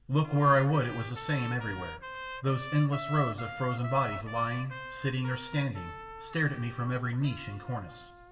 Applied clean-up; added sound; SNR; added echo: none; Trumpet; 12 dB; reverberation time 1.0 s.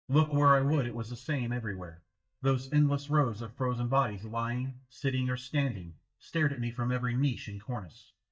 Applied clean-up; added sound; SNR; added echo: neural mask model DeepFilterNet 3.